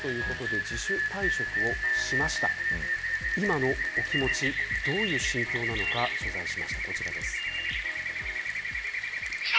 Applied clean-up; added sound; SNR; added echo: none; Rain; -4 dB; none.